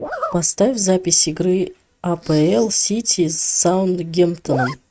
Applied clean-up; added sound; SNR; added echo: neural mask model RNNoise.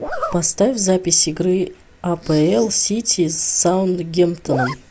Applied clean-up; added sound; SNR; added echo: none; Zipper (clothing); 13 dB; none.